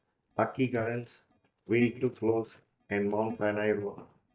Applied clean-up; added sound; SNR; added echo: neural mask model DeepFilterNet 3.